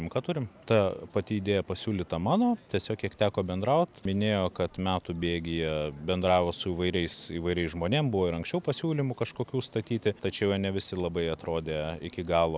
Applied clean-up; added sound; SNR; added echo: none; none; none; none.